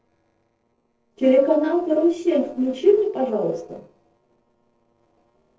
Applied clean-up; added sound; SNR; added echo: neural separator model SepFormer DNS4.